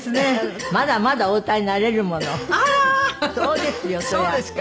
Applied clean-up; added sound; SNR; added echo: none; Cough; 10 dB; none.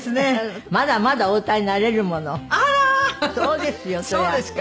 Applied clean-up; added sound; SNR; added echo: none; none; none; none.